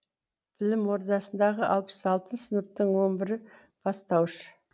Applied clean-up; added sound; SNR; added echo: none; none; none; none.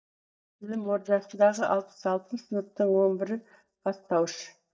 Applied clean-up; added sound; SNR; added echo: neural mask model DeepFilterNet 3.